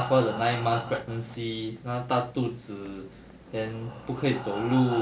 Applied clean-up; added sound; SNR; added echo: none; Breathing; 13 dB; none.